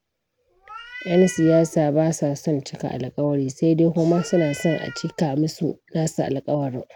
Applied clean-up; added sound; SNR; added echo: none; Meow; 17 dB; none.